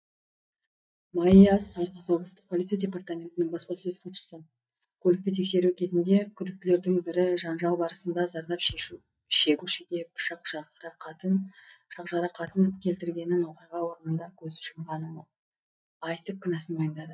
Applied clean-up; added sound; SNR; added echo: neural mask model DeepFilterNet 3.